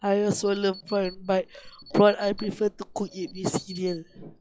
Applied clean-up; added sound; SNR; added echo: classical method log-MMSE.